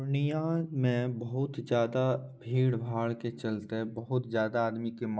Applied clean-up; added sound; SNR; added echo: none; none; none; none.